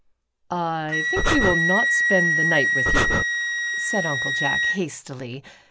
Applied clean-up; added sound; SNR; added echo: none; Breathing + Wind instrument, woodwind instrument; -5 dB; none.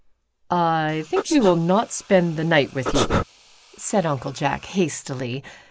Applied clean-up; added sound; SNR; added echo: neural mask model Resemble Enhance denoiser.